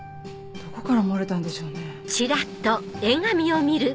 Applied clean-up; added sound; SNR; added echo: none; none; none; none.